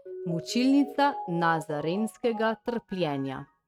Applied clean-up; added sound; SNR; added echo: neural mask model RNNoise.